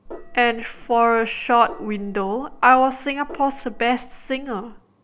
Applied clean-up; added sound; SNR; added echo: none; Gong; 17 dB; none.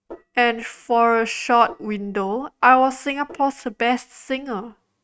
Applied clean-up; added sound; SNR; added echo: neural mask model RNNoise.